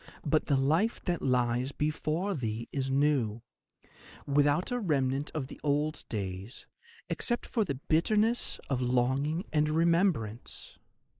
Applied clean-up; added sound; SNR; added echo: neural mask model Resemble Enhance denoiser.